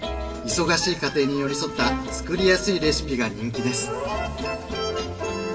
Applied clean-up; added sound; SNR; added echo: none; Bowed string instrument; 13 dB; reverberation time 2.1 s.